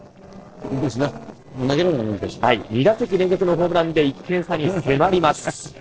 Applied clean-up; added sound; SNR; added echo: neural separator model SepFormer DNS4.